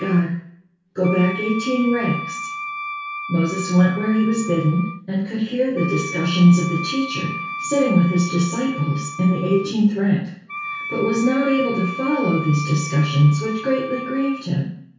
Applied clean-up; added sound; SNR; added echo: none; Wind instrument, woodwind instrument; 11 dB; reverberation time 0.6 s.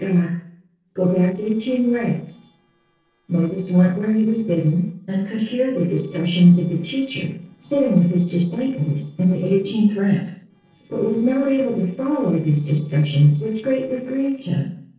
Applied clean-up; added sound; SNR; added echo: neural separator model SepFormer DNS4.